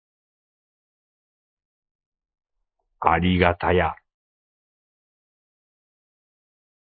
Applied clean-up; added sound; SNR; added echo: neural mask model Resemble Enhance denoiser.